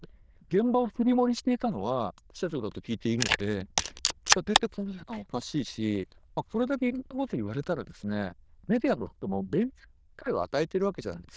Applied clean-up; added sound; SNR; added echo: neural diffusion model UNIVERSE++.